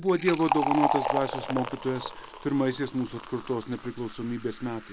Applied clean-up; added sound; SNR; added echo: none; Fill (with liquid); 4 dB; none.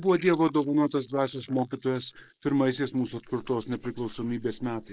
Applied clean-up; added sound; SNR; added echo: neural mask model Resemble Enhance denoiser.